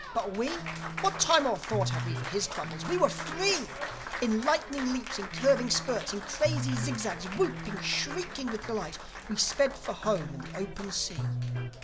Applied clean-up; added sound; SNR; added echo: none; Electric guitar + Applause; 6 dB; none.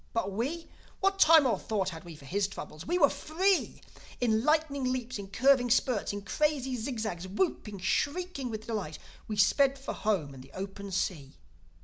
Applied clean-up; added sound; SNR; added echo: none; none; none; none.